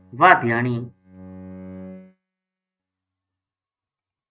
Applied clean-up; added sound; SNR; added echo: neural mask model RNNoise.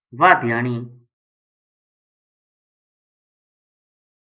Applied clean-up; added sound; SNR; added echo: neural mask model Resemble Enhance denoiser.